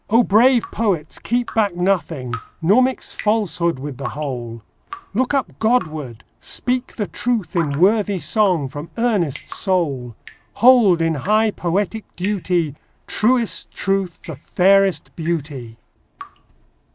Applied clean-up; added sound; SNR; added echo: none; Drip; 20 dB; none.